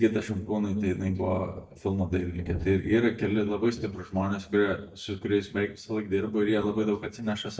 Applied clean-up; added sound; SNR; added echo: neural mask model DeepFilterNet 3.